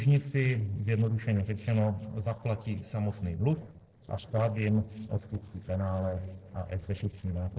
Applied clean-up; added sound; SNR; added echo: neural separator model SepFormer DNS4.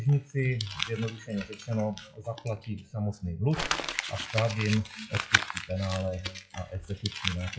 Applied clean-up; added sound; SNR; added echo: classical method WPE with log-MMSE.